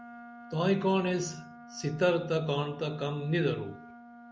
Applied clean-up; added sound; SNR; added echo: none; Wind instrument, woodwind instrument; 18 dB; none.